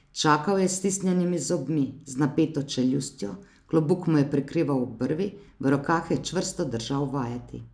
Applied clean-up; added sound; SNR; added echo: none; none; none; none.